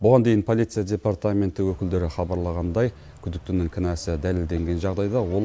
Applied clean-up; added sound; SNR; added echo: none; none; none; none.